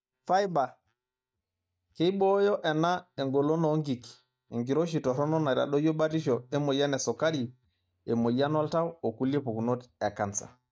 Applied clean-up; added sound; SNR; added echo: neural mask model DeepFilterNet 3.